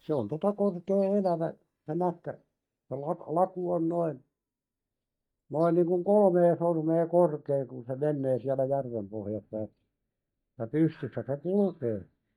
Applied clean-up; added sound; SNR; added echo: neural mask model DeepFilterNet 3.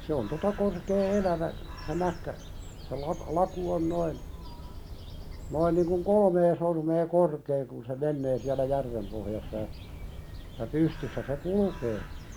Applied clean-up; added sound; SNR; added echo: none; Bird; 12 dB; none.